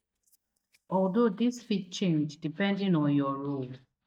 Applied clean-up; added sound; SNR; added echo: neural mask model DeepFilterNet 3.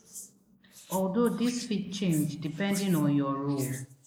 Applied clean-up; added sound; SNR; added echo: neural mask model Resemble Enhance denoiser.